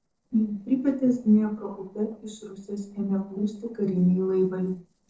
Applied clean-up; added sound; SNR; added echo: neural separator model SepFormer DNS4.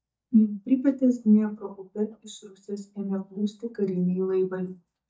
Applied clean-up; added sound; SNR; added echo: neural mask model DeepFilterNet 3.